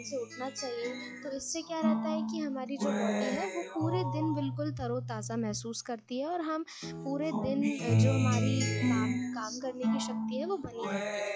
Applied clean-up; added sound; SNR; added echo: classical method log-MMSE.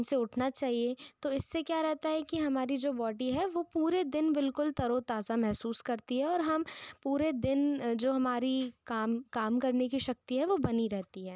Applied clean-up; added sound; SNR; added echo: none; none; none; none.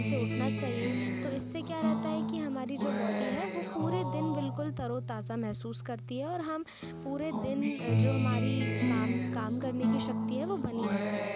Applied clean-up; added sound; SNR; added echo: none; Acoustic guitar; -3 dB; none.